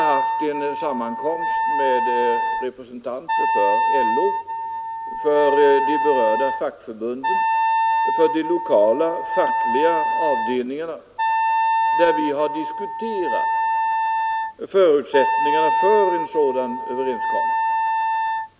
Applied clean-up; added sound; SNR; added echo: none; Wind instrument, woodwind instrument; -1 dB; none.